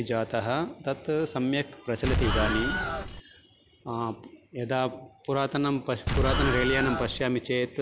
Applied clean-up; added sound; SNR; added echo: none; Explosion; -2 dB; none.